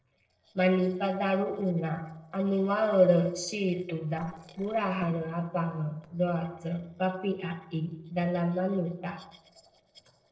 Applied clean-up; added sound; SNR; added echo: neural separator model SepFormer DNS4.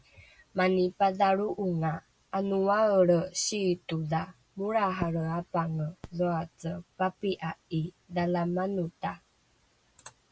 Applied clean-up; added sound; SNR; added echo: none; none; none; none.